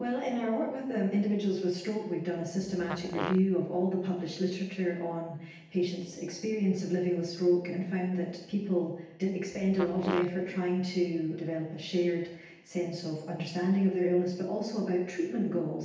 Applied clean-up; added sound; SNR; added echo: none; Fart; 9 dB; reverberation time 0.9 s.